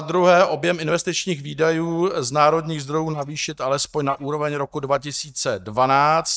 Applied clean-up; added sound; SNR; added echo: neural mask model DeepFilterNet 3.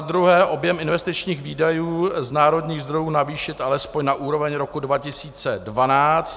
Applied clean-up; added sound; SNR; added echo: none; none; none; none.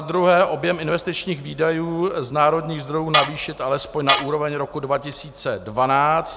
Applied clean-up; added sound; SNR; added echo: none; Tools; 2 dB; none.